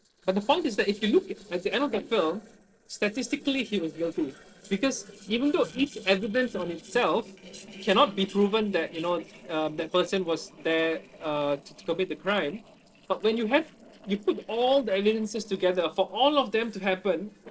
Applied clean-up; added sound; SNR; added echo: neural separator model SepFormer DNS4.